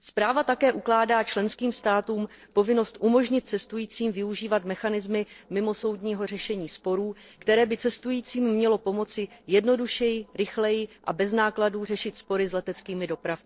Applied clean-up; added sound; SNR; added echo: neural separator model SepFormer DNS4.